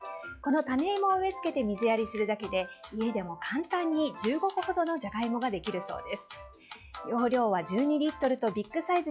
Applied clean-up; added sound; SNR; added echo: classical method log-MMSE.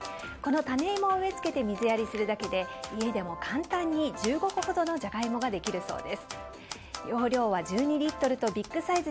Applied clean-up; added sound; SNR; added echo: none; Typewriter; 17 dB; none.